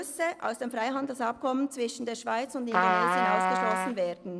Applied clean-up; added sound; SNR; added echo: none; Trumpet; -4 dB; none.